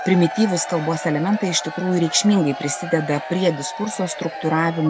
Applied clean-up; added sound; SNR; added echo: none; Crowd / Cheering; 11 dB; none.